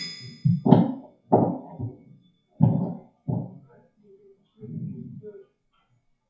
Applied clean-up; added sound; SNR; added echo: classical method WPE with log-MMSE.